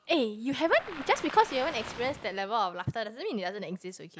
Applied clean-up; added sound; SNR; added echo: none; Waves, surf; 13 dB; none.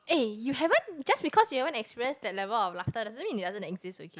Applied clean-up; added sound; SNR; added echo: none; none; none; none.